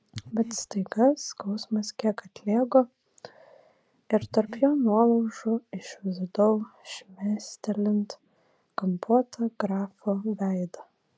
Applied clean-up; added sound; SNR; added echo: none; Breathing; 15 dB; none.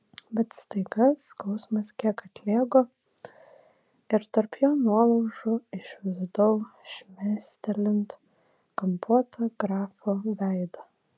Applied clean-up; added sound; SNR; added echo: none; none; none; none.